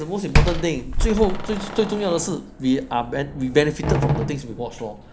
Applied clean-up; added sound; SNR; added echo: none; Slam; 1 dB; none.